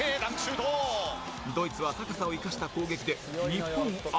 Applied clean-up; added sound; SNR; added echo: none; none; none; none.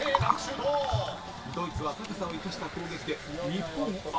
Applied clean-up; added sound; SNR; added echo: none; Gurgling; 3 dB; reverberation time 0.2 s.